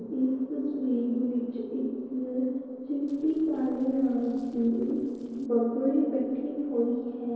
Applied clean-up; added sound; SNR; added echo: neural separator model SepFormer DNS4.